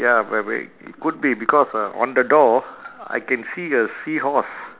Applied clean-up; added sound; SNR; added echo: none; none; none; none.